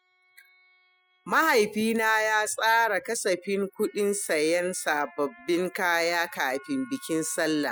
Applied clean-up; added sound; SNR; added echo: classical method spectral subtraction.